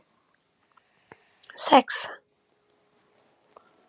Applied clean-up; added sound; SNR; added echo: none; none; none; none.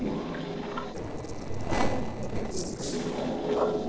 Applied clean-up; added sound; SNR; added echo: neural separator model SepFormer DNS4.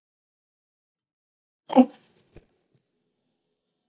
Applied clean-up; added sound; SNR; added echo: neural mask model DeepFilterNet 3.